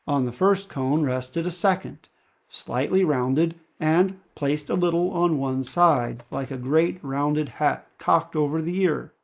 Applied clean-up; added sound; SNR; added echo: neural mask model Resemble Enhance denoiser.